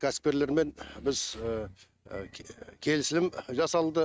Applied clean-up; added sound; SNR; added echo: neural mask model RNNoise.